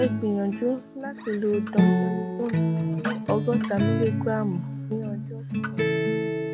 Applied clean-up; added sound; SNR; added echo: none; Acoustic guitar; -2 dB; none.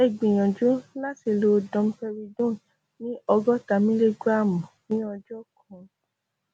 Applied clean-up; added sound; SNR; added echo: none; none; none; none.